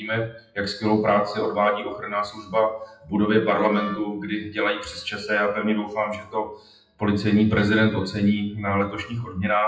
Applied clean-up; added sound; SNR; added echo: classical method WPE with log-MMSE.